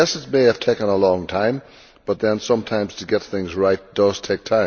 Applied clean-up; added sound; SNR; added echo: none; none; none; none.